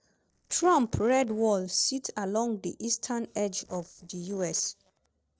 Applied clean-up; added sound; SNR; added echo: neural separator model SepFormer DNS4.